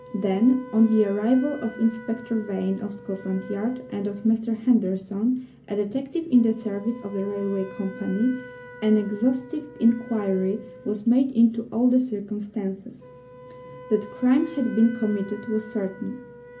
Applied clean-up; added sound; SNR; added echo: none; Wind instrument, woodwind instrument; 19 dB; reverberation time 0.3 s.